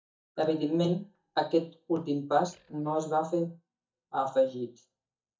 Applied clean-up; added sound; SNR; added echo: neural mask model DeepFilterNet 3.